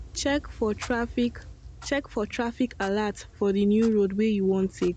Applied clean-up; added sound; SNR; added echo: none; Clock; 17 dB; none.